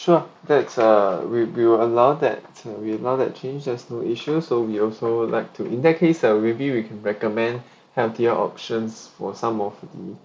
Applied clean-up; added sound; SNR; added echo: none; none; none; none.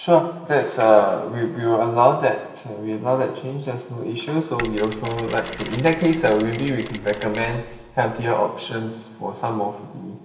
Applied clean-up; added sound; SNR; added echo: none; Mechanisms; 12 dB; reverberation time 1.1 s.